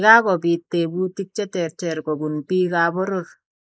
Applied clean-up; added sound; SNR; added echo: neural mask model Resemble Enhance denoiser.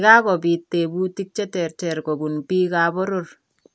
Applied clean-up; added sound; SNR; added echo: none; none; none; none.